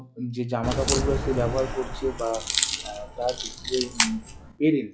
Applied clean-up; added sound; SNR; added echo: classical method log-MMSE.